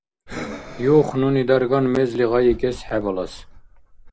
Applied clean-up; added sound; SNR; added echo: none; Breathing; 16 dB; none.